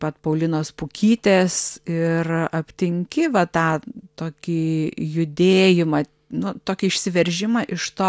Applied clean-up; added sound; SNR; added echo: none; none; none; none.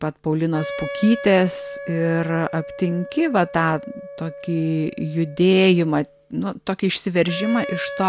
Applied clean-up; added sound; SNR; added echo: none; Wind instrument, woodwind instrument; 13 dB; none.